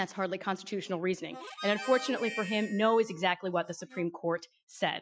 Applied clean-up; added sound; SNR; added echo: classical method Wiener filter.